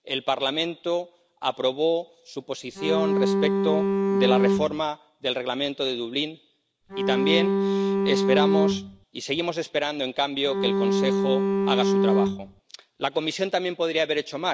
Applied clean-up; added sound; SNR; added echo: none; Bowed string instrument; -5 dB; none.